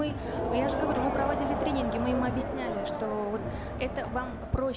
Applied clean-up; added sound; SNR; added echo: none; Crowd; 0 dB; none.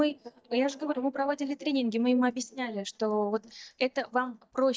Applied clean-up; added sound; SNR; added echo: neural mask model DeepFilterNet 3.